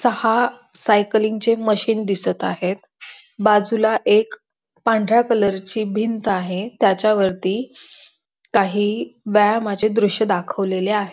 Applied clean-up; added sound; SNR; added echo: none; none; none; none.